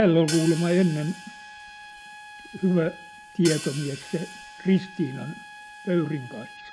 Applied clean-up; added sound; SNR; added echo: none; Trumpet + Hi-hat; 13 dB; none.